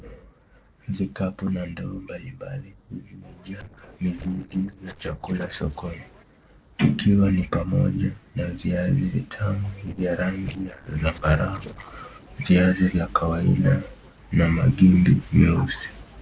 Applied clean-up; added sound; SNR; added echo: neural separator model SepFormer DNS4.